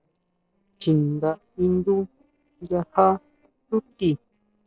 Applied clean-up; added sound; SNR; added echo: neural separator model SepFormer DNS4.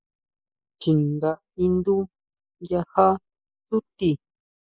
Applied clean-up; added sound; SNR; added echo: neural mask model Resemble Enhance denoiser.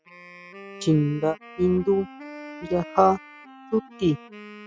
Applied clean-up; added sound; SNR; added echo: classical method spectral subtraction.